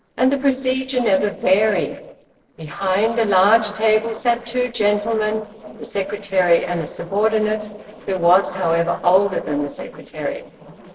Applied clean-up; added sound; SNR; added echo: neural separator model SepFormer DNS4.